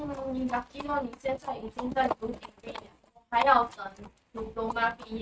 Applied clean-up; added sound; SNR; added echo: neural mask model RNNoise.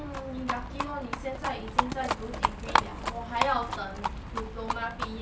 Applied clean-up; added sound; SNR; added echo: none; Livestock, farm animals, working animals; -2 dB; none.